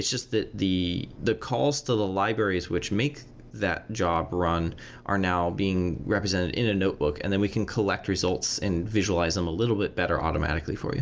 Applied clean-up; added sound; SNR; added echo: none; none; none; none.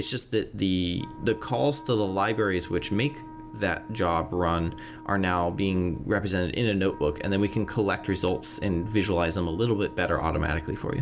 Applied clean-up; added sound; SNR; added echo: none; Wind instrument, woodwind instrument; 18 dB; none.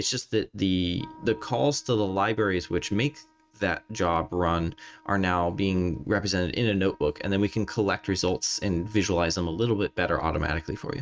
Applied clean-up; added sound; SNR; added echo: neural mask model RNNoise.